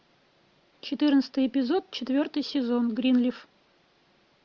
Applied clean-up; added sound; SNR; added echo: none; none; none; none.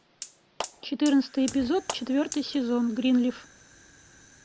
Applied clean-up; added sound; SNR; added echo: none; Clapping + Fire; 15 dB; none.